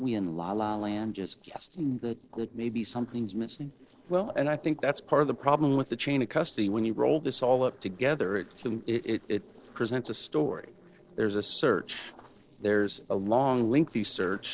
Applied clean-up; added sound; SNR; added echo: neural separator model SepFormer DNS4.